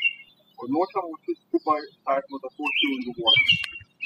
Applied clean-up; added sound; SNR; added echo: classical method spectral subtraction.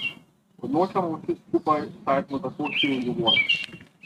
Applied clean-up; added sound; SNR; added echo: neural mask model RNNoise.